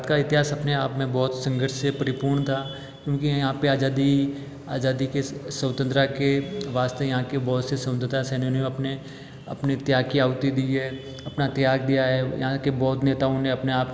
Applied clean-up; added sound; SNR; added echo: none; none; none; none.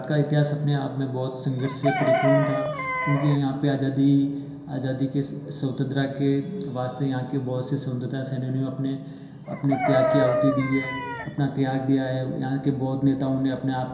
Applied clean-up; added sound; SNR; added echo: none; Chicken, rooster; 6 dB; reverberation time 0.7 s.